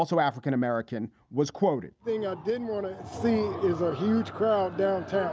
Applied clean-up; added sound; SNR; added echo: none; none; none; none.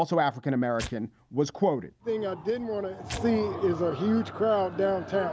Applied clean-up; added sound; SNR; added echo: none; Tearing; 19 dB; none.